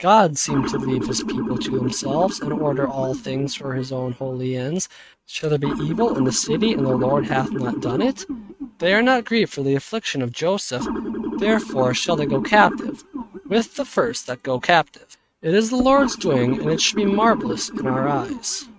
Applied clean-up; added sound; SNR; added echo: neural mask model RNNoise.